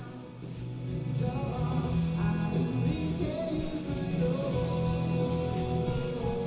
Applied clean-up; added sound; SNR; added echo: none; Crumpling, crinkling; 19 dB; reverberation time 0.6 s.